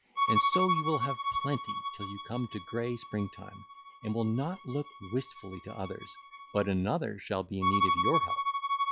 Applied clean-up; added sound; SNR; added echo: classical method log-MMSE.